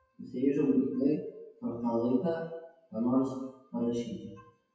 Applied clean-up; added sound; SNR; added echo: classical method WPE with log-MMSE.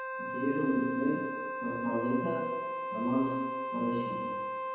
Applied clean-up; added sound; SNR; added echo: none; Wind instrument, woodwind instrument; 3 dB; reverberation time 1.1 s.